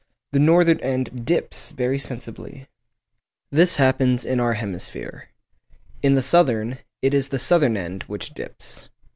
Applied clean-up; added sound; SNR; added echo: none; none; none; none.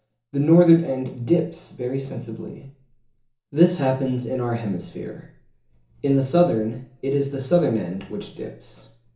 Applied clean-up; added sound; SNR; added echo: none; none; none; reverberation time 0.7 s.